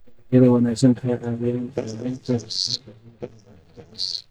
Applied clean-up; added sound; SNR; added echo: neural mask model DeepFilterNet 3.